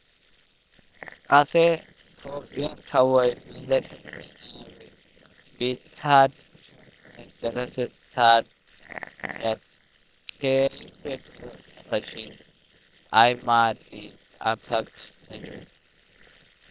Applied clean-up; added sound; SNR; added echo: neural separator model SepFormer WHAM!.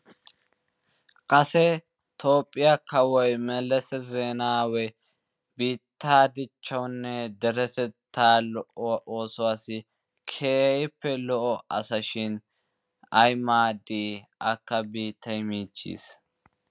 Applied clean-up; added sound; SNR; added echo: none; none; none; none.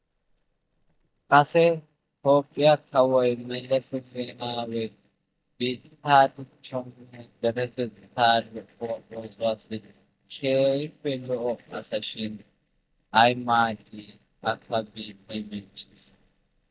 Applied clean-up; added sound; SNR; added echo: neural mask model DeepFilterNet 3.